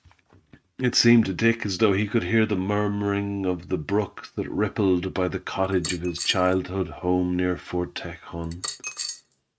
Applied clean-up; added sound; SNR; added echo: neural mask model RNNoise.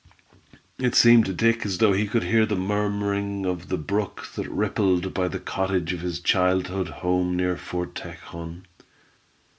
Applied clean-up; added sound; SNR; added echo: none; none; none; none.